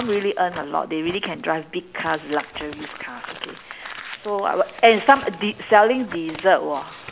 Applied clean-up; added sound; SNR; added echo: none; Crumpling, crinkling / Tearing; 17 dB; none.